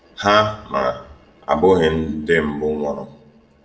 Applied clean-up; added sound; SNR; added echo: none; none; none; reverberation time 0.6 s.